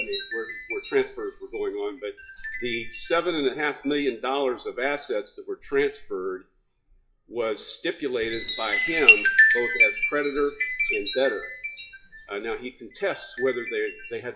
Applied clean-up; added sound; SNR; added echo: classical method WPE with log-MMSE.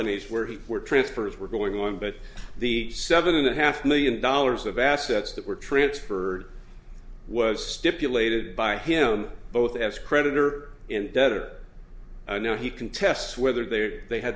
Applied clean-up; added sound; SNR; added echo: none; none; none; none.